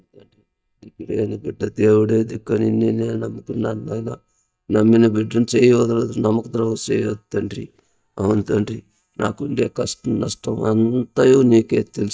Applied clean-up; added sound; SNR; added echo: neural mask model DeepFilterNet 3.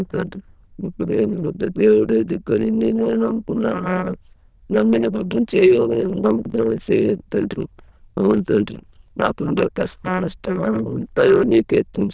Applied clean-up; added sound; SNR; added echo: neural diffusion model UNIVERSE++.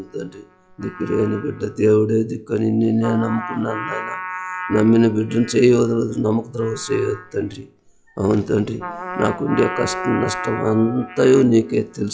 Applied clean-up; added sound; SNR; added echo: classical method log-MMSE.